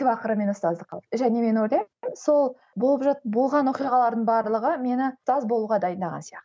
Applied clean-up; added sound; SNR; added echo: none; none; none; none.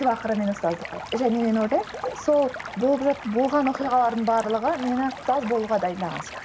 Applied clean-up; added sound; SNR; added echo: none; Stream; 14 dB; none.